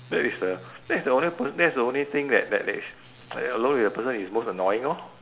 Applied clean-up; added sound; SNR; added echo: none; none; none; none.